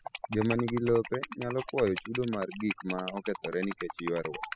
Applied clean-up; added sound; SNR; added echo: classical method spectral subtraction.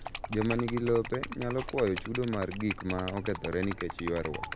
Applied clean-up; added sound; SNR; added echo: none; Liquid; 8 dB; none.